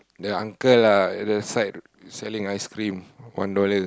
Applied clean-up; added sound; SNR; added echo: none; none; none; none.